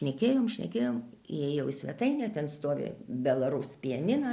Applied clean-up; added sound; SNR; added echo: none; none; none; none.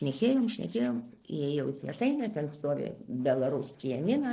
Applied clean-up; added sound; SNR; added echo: neural separator model SepFormer DNS4.